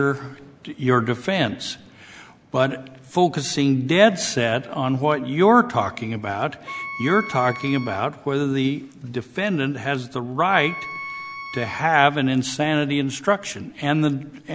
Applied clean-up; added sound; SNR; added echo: none; Wind instrument, woodwind instrument; 14 dB; none.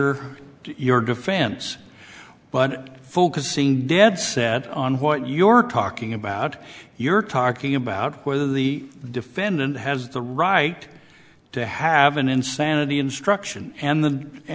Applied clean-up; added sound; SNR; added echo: none; none; none; none.